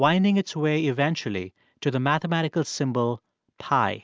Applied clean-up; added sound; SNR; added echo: none; none; none; none.